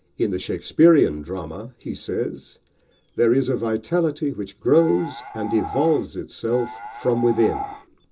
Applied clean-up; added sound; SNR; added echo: none; Animal; 11 dB; reverberation time 0.2 s.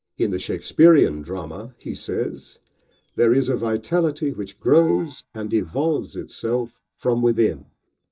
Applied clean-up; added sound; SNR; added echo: neural mask model DeepFilterNet 3.